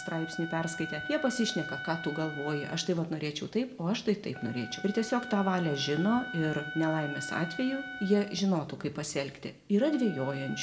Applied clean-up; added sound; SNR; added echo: none; Wind instrument, woodwind instrument; 11 dB; reverberation time 0.5 s.